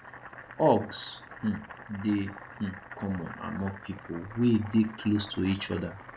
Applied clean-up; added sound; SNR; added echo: none; Boiling; 16 dB; none.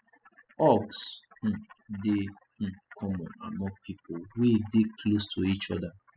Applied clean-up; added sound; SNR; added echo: classical method spectral subtraction.